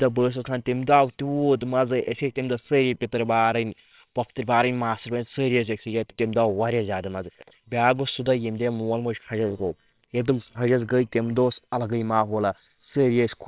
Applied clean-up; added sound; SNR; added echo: neural separator model SepFormer WHAMR!.